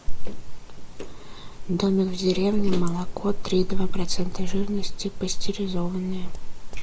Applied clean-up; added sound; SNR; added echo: none; none; none; none.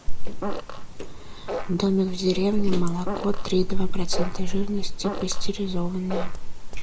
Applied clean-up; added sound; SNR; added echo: none; Fart; 14 dB; none.